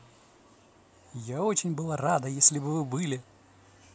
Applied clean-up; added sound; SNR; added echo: none; none; none; none.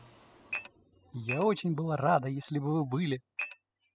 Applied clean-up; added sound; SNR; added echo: classical method spectral subtraction.